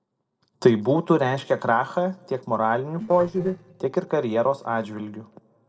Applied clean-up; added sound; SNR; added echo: neural separator model SepFormer DNS4.